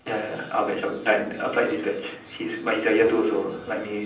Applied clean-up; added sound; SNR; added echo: none; none; none; reverberation time 0.6 s.